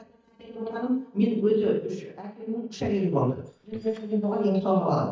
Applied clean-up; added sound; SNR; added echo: neural mask model DeepFilterNet 3.